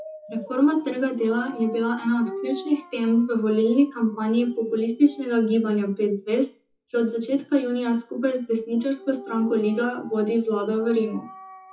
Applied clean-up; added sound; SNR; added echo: classical method WPE with log-MMSE.